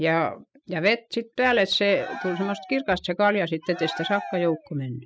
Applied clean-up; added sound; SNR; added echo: classical method spectral subtraction.